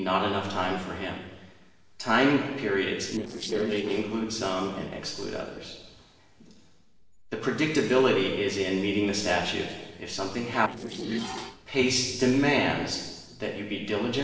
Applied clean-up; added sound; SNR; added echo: neural separator model SepFormer DNS4.